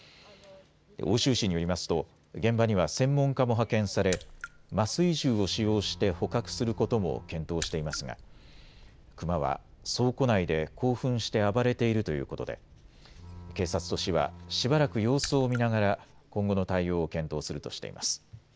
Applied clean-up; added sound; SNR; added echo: none; Raindrop / Splash, splatter + Bowed string instrument; 17 dB; none.